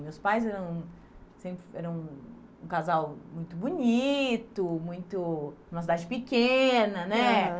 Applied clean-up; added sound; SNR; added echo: none; none; none; none.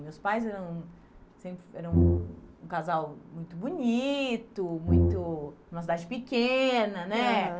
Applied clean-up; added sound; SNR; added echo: none; Brass instrument; -5 dB; none.